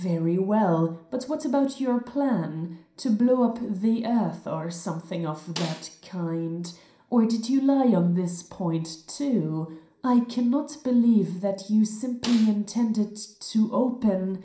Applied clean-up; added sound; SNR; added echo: none; Snare drum; 15 dB; reverberation time 0.5 s.